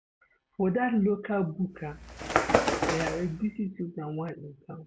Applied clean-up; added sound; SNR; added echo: none; Bird; -1 dB; none.